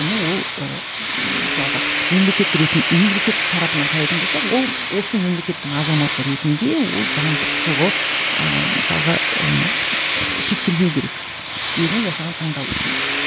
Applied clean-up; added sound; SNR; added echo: none; Tools; 0 dB; none.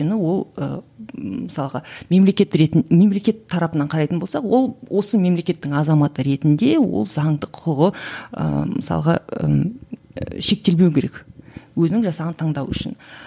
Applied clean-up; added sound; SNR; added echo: none; none; none; none.